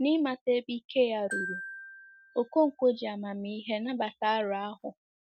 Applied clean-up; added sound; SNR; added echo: none; Glockenspiel; 13 dB; none.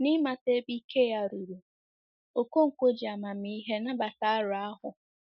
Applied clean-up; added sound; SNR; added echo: neural mask model Resemble Enhance denoiser.